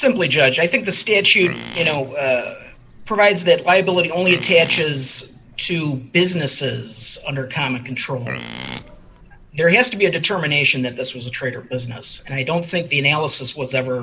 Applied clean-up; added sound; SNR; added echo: none; Livestock, farm animals, working animals; 12 dB; none.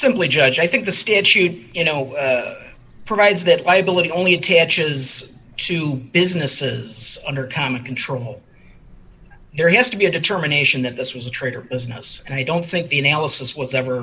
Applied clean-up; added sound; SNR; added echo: none; none; none; none.